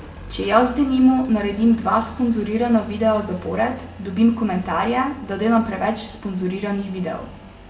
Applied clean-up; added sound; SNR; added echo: none; Engine; 18 dB; reverberation time 0.7 s.